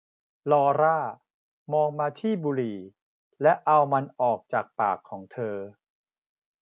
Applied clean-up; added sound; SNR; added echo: none; none; none; none.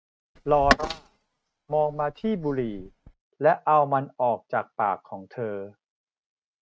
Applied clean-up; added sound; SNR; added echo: neural mask model RNNoise.